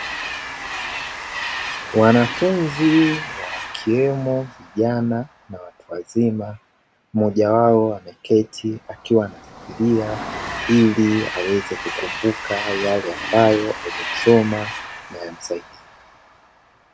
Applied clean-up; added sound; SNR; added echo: none; Train; 10 dB; none.